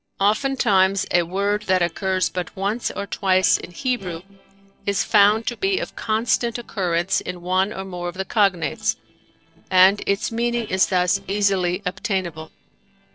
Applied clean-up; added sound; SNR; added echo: neural separator model SepFormer DNS4.